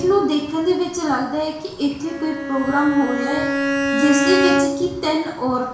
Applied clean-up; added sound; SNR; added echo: none; Bowed string instrument; 3 dB; reverberation time 0.7 s.